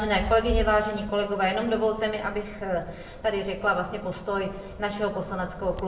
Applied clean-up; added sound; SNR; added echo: none; Crackle; 17 dB; reverberation time 0.7 s.